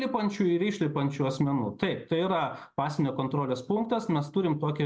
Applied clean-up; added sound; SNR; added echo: none; none; none; none.